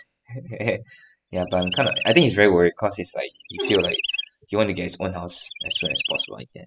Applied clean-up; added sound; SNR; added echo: classical method spectral subtraction.